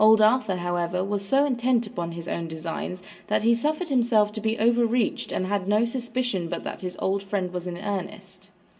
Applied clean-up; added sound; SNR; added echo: none; none; none; reverberation time 0.3 s.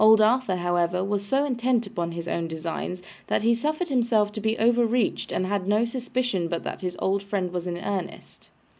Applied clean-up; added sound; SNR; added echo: none; none; none; none.